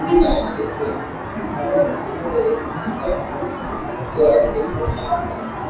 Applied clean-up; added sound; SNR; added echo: classical method WPE with log-MMSE.